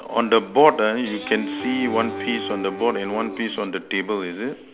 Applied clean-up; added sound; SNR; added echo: none; Guitar; 9 dB; none.